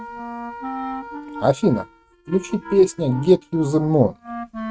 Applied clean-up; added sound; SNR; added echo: neural mask model RNNoise.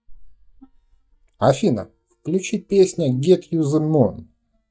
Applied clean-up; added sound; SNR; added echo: neural mask model DeepFilterNet 3.